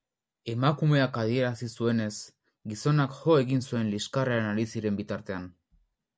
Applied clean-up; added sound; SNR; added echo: none; none; none; none.